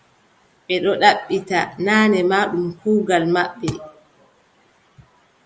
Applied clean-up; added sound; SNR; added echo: none; none; none; none.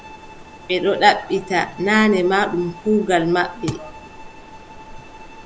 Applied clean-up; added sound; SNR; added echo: none; Stream + Bowed string instrument; 18 dB; none.